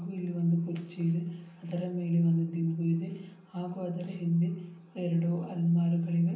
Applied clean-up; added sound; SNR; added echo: none; none; none; reverberation time 0.6 s.